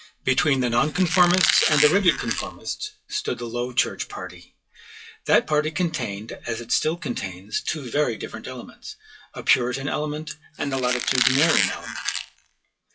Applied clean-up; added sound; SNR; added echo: classical method WPE with log-MMSE.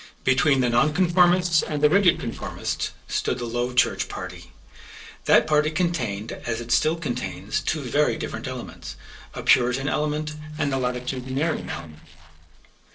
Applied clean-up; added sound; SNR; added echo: neural separator model SepFormer DNS4.